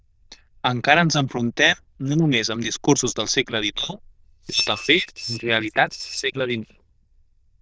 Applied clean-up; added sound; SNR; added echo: neural diffusion model UNIVERSE++.